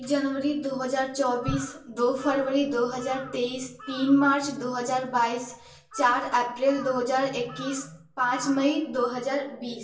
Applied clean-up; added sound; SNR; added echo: none; Bird vocalization, bird call, bird song / Crow; 18 dB; reverberation time 0.3 s.